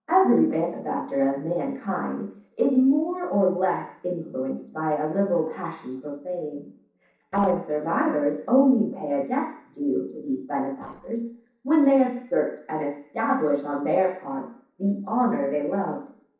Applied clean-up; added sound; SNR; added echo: neural separator model SepFormer DNS4.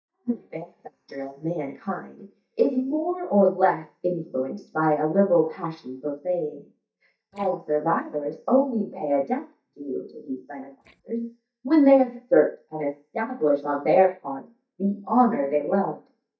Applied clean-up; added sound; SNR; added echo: neural mask model DeepFilterNet 3.